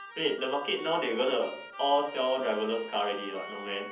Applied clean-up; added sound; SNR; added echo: none; Keyboard (musical); 14 dB; reverberation time 0.7 s.